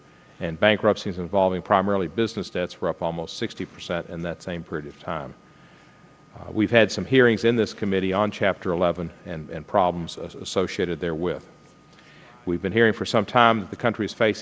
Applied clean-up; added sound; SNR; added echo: none; none; none; none.